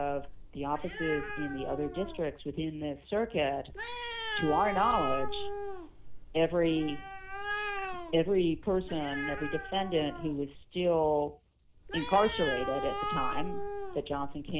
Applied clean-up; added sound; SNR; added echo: none; Animal; 5 dB; none.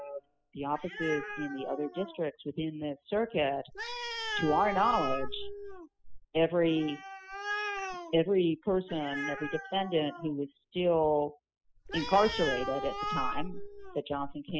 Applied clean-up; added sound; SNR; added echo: classical method spectral subtraction.